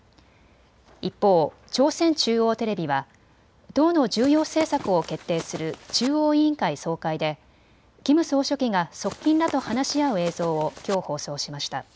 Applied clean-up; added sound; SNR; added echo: none; Run; 16 dB; none.